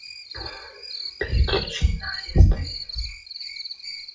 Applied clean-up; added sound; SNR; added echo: classical method WPE with log-MMSE.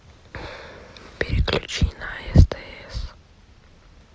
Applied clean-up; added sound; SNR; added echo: none; none; none; none.